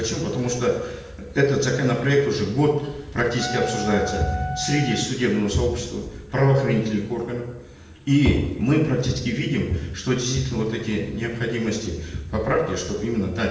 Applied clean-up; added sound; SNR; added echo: none; Wind instrument, woodwind instrument; 10 dB; reverberation time 0.8 s.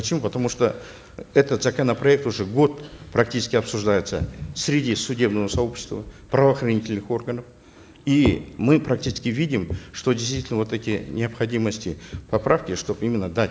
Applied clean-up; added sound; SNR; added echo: none; none; none; none.